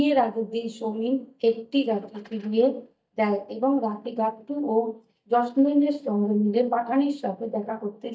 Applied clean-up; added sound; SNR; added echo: neural mask model DeepFilterNet 3.